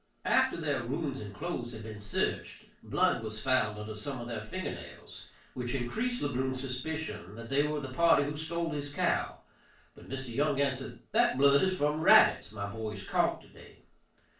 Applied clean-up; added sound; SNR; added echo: none; none; none; reverberation time 0.3 s.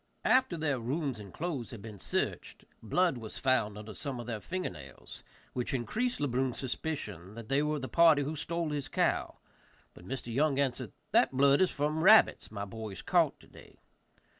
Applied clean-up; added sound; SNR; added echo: none; none; none; none.